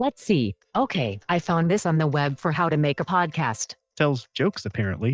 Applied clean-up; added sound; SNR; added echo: neural mask model DeepFilterNet 3.